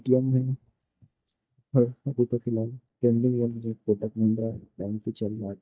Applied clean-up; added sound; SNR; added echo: neural mask model DeepFilterNet 3.